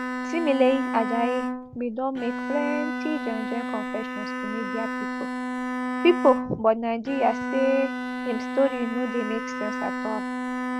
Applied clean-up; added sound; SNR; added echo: none; Bowed string instrument; 3 dB; none.